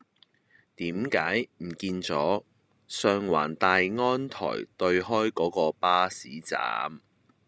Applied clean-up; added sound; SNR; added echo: none; none; none; none.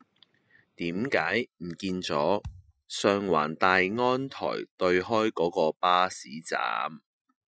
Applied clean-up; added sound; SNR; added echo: classical method Wiener filter.